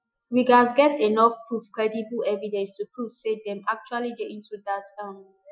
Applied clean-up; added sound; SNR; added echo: classical method Wiener filter.